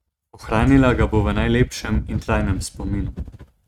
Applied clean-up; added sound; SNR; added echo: neural mask model RNNoise.